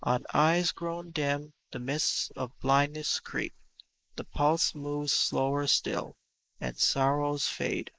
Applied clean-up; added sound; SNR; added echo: neural mask model Resemble Enhance denoiser.